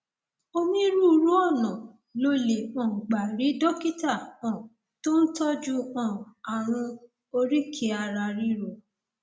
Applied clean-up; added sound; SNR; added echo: none; none; none; none.